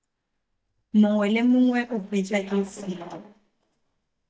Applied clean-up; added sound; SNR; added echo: neural mask model DeepFilterNet 3.